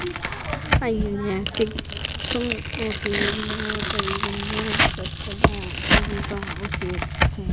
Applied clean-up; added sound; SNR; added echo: none; Tearing; -3 dB; none.